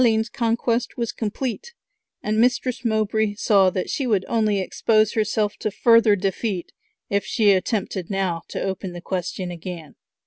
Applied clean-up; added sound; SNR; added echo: none; none; none; none.